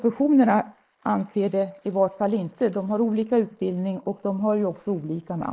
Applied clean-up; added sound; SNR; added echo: neural mask model Resemble Enhance denoiser.